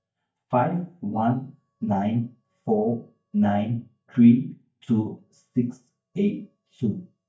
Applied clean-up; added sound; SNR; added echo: neural mask model DeepFilterNet 3.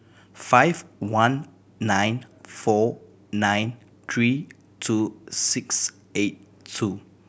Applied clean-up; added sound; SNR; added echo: none; none; none; none.